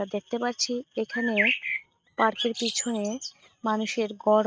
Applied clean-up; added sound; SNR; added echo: neural mask model RNNoise.